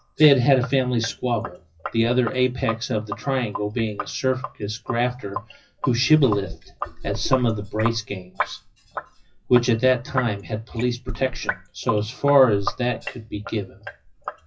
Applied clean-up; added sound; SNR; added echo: classical method WPE with log-MMSE.